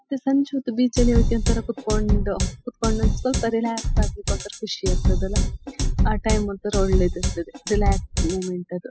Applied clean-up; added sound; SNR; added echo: classical method spectral subtraction.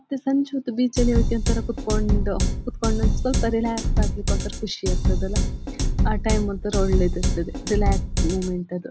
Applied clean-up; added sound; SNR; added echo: none; Drum kit; -4 dB; none.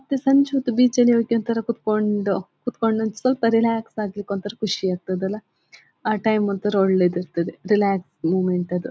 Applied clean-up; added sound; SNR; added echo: none; none; none; none.